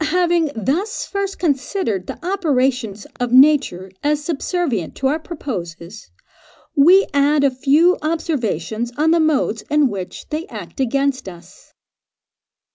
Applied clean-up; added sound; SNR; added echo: none; none; none; none.